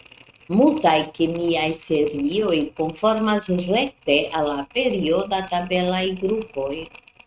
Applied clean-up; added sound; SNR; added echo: neural mask model RNNoise.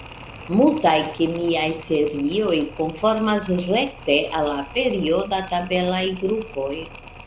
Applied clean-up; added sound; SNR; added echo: none; Mechanisms; 18 dB; none.